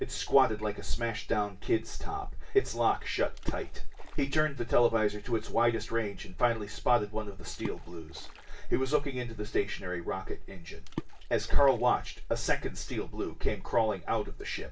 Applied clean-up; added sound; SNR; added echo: none; Water / Splash, splatter; 18 dB; reverberation time 0.2 s.